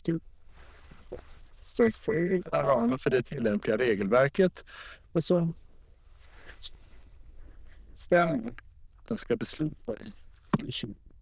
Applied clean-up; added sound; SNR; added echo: neural diffusion model UNIVERSE++.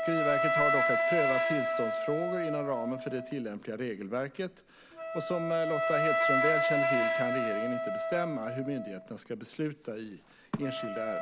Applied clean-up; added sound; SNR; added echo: none; Wind instrument, woodwind instrument; -3 dB; none.